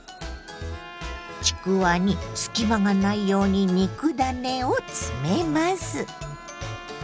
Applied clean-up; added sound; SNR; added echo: none; Trumpet; 18 dB; none.